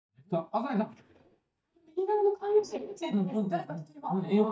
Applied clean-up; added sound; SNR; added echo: neural mask model DeepFilterNet 3.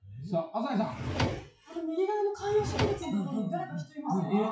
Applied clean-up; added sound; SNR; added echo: classical method WPE with log-MMSE.